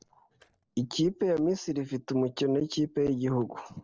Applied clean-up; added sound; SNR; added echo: neural separator model SepFormer DNS4.